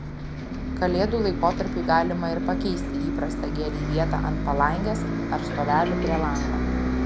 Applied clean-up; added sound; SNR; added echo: none; Bus; -1 dB; none.